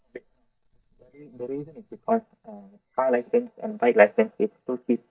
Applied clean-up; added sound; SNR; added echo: neural mask model DeepFilterNet 3.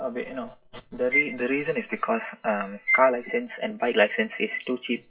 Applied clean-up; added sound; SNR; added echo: classical method WPE with log-MMSE.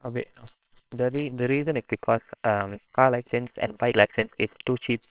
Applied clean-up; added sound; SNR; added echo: neural separator model SepFormer WHAMR!.